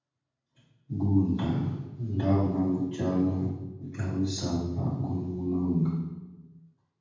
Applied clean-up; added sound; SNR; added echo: none; none; none; reverberation time 1.2 s.